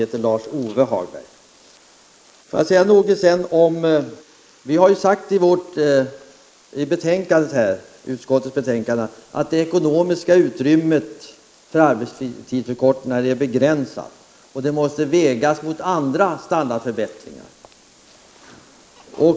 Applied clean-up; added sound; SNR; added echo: neural mask model Resemble Enhance denoiser.